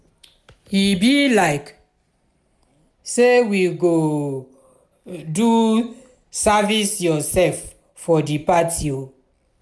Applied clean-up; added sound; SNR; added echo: none; none; none; none.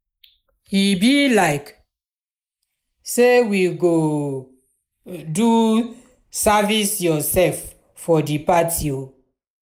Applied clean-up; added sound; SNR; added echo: neural mask model Resemble Enhance denoiser.